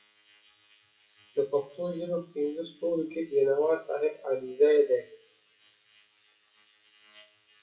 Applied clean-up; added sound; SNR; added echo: classical method WPE with log-MMSE.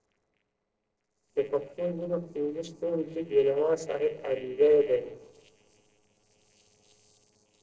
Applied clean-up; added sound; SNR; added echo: neural separator model SepFormer DNS4.